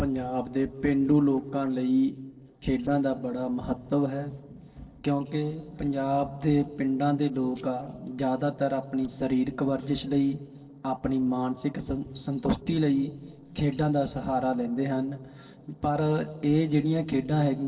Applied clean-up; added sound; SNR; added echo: neural separator model SepFormer DNS4.